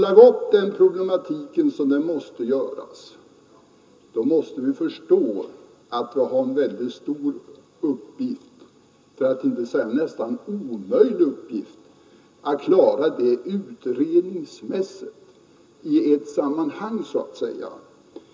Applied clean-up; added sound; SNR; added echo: none; none; none; reverberation time 0.2 s.